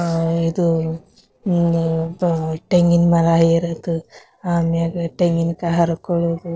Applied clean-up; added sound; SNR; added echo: neural separator model SepFormer DNS4.